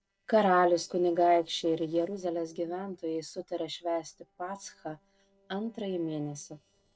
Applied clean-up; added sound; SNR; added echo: neural separator model SepFormer DNS4.